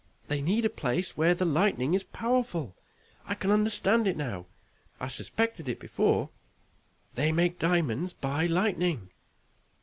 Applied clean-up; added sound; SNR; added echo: none; none; none; none.